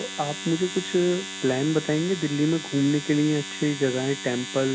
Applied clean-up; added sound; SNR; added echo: none; Domestic sounds, home sounds; 11 dB; none.